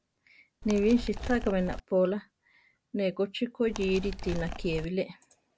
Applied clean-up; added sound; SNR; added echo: none; Animal; 7 dB; none.